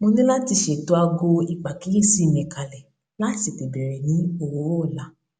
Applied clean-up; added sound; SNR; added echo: none; none; none; none.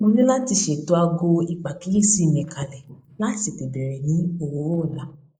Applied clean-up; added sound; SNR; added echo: neural mask model Resemble Enhance denoiser.